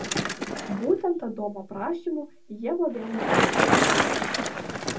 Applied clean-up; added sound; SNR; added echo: none; Bicycle; -4 dB; reverberation time 0.4 s.